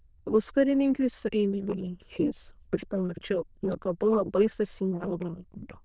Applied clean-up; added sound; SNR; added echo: neural diffusion model UNIVERSE++.